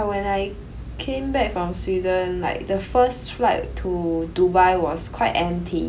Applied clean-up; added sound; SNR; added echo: none; none; none; none.